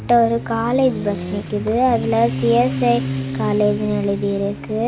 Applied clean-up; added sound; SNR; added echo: none; Motorcycle; 7 dB; none.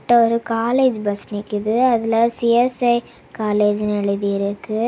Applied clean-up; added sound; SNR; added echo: none; none; none; none.